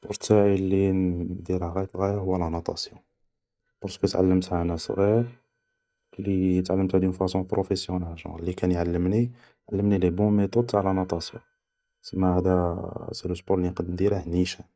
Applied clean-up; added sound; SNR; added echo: neural mask model DeepFilterNet 3.